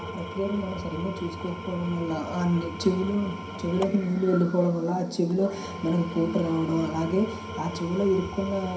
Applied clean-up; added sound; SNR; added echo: none; Engine / Tools; 11 dB; reverberation time 0.5 s.